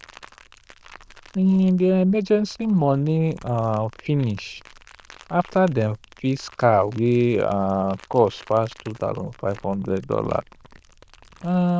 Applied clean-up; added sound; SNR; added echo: neural diffusion model UNIVERSE++.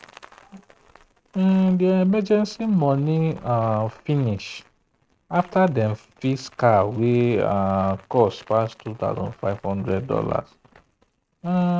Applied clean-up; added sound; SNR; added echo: neural mask model RNNoise.